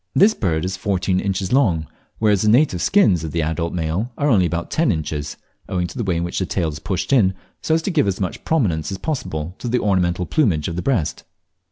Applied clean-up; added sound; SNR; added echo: none; none; none; none.